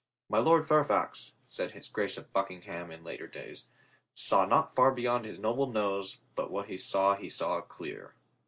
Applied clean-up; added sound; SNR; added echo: none; none; none; none.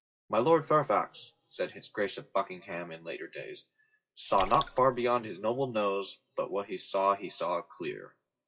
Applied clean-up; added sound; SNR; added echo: classical method WPE with log-MMSE.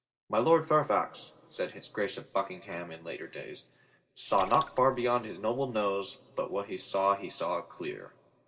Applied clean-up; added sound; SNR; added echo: neural separator model SepFormer DNS4.